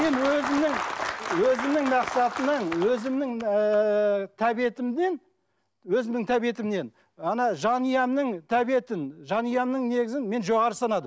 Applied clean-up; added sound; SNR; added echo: none; none; none; none.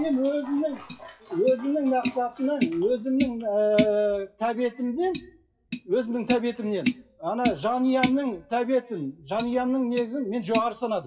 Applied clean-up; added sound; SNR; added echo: classical method WPE with log-MMSE.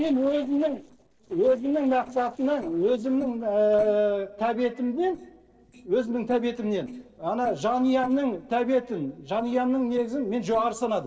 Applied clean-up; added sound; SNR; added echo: neural separator model SepFormer DNS4.